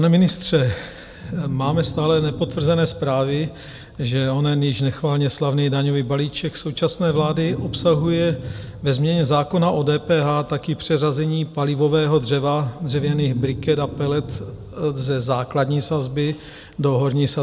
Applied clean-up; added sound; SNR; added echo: none; Wild animals; 14 dB; none.